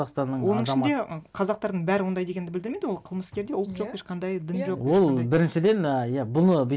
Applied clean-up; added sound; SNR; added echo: none; none; none; none.